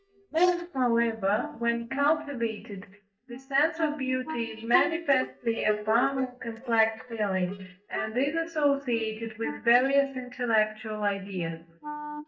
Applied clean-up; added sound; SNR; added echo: neural mask model DeepFilterNet 3.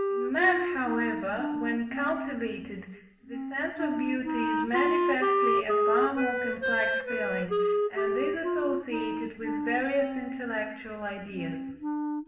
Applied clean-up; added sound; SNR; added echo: none; Wind instrument, woodwind instrument; -2 dB; reverberation time 0.8 s.